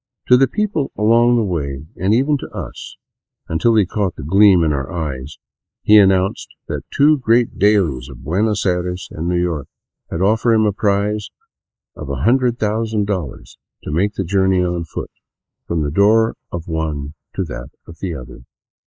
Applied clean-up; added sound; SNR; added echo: neural mask model Resemble Enhance denoiser.